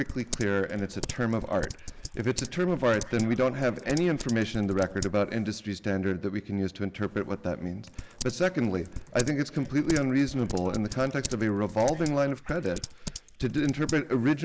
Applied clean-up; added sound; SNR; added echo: neural mask model Resemble Enhance denoiser.